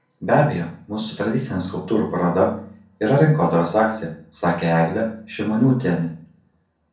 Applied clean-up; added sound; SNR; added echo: none; none; none; reverberation time 0.5 s.